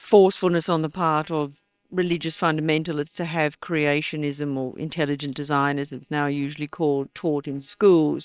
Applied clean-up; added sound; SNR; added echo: neural separator model SepFormer WHAM!.